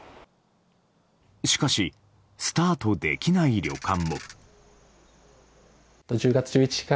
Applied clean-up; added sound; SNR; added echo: none; Ratchet, pawl; 16 dB; none.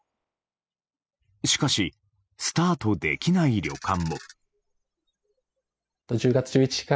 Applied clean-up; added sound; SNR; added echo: classical method spectral subtraction.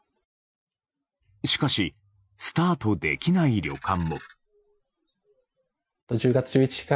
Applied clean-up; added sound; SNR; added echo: classical method Wiener filter.